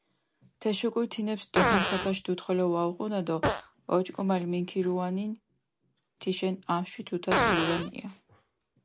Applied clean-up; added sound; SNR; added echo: none; Fart; 3 dB; none.